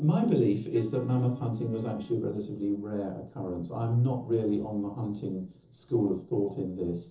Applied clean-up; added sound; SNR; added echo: neural separator model SepFormer DNS4.